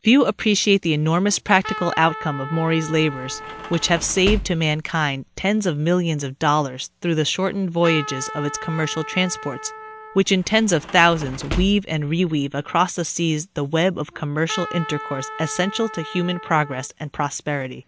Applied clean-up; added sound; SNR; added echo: none; Trumpet + Sliding door / Slam; 12 dB; none.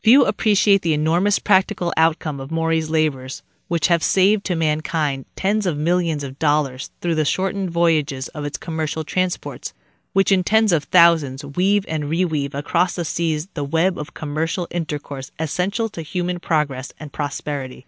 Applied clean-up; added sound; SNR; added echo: none; none; none; none.